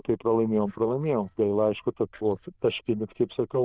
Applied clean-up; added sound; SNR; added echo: neural diffusion model UNIVERSE++.